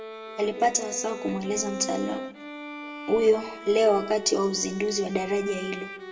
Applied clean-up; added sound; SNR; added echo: none; Bowed string instrument; 11 dB; reverberation time 0.8 s.